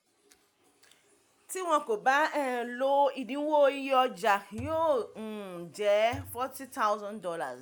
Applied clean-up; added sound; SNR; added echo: none; Thump, thud; 18 dB; none.